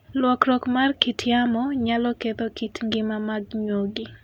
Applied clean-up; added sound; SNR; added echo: none; none; none; none.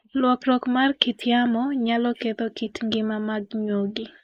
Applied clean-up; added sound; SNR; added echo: neural mask model Resemble Enhance denoiser.